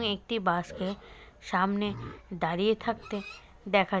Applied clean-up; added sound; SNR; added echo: none; Livestock, farm animals, working animals; 17 dB; none.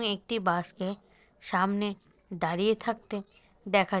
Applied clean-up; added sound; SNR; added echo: neural separator model SepFormer DNS4.